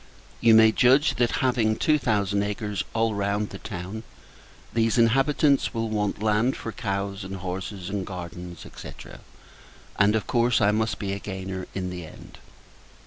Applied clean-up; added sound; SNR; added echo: none; none; none; none.